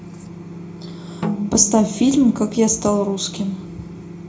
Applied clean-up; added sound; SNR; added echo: none; Snare drum; 10 dB; reverberation time 0.4 s.